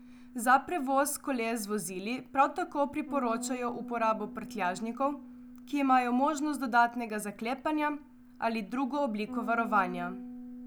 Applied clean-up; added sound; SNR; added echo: none; Bass guitar; 14 dB; none.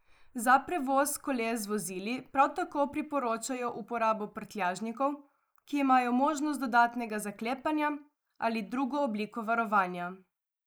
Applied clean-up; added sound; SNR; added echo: neural mask model Resemble Enhance denoiser.